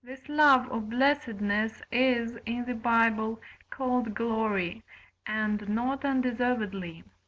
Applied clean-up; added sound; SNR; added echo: none; none; none; none.